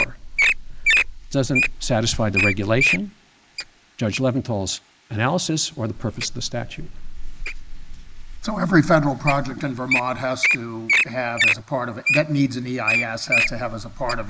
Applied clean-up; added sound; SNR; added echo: neural mask model Resemble Enhance denoiser.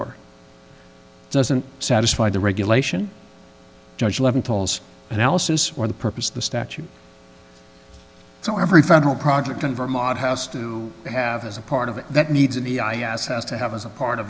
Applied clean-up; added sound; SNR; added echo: none; none; none; none.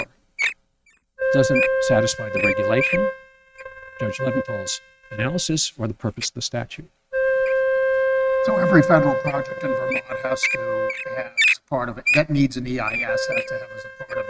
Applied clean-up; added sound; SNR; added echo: neural mask model RNNoise.